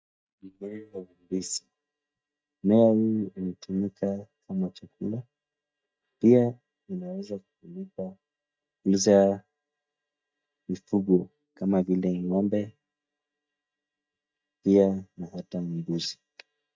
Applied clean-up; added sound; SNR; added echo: neural mask model DeepFilterNet 3.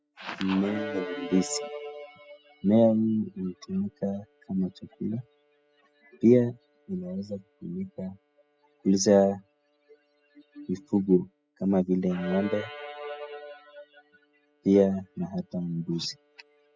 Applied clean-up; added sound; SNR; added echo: classical method spectral subtraction.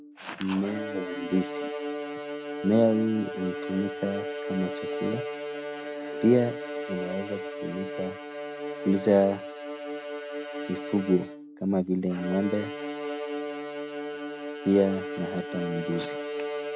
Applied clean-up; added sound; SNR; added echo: none; Bowed string instrument; 6 dB; none.